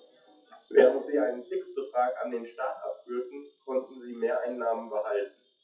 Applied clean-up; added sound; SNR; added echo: classical method WPE with log-MMSE.